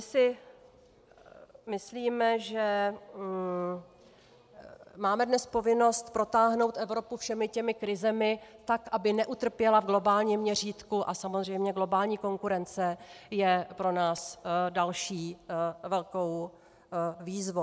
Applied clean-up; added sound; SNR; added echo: none; none; none; none.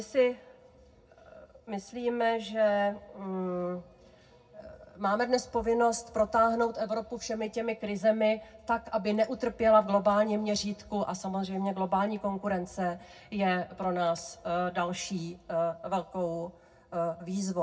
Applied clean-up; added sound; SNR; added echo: none; none; none; reverberation time 0.4 s.